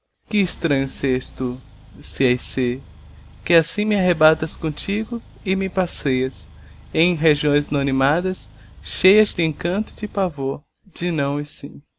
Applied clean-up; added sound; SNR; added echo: none; Engine; 20 dB; none.